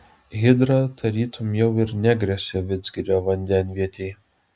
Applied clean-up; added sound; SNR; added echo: none; none; none; none.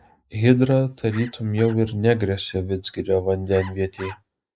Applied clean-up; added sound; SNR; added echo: neural mask model Resemble Enhance denoiser.